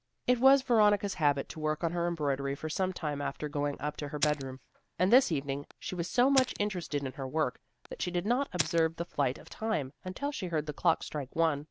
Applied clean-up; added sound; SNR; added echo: none; Fire; 12 dB; none.